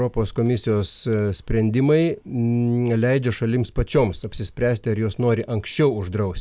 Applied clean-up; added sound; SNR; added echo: none; none; none; none.